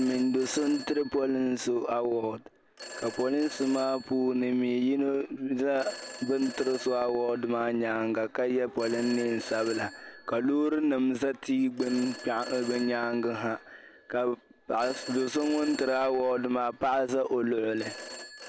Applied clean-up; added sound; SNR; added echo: none; Telephone; 17 dB; none.